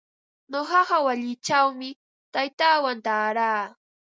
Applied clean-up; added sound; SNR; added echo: none; none; none; none.